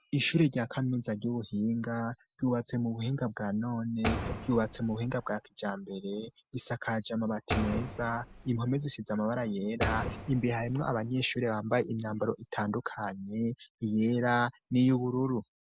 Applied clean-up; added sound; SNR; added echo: none; Door; 7 dB; none.